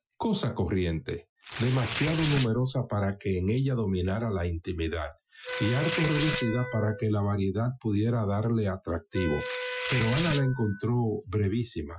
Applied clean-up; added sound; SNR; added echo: classical method Wiener filter.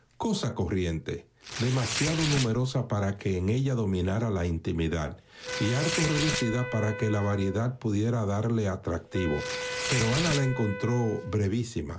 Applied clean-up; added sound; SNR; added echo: none; Tearing + Wind instrument, woodwind instrument; 8 dB; none.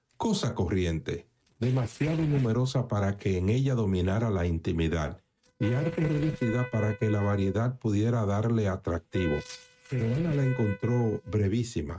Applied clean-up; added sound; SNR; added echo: neural mask model RNNoise.